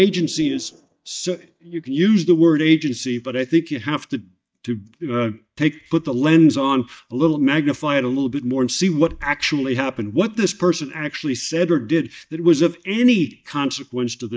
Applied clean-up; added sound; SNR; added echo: neural mask model DeepFilterNet 3.